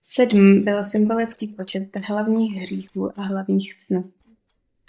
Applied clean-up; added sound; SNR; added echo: neural mask model DeepFilterNet 3.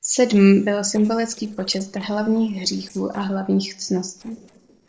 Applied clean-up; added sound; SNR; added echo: neural separator model SepFormer DNS4.